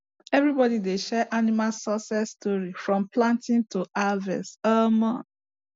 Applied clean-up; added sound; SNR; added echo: none; none; none; none.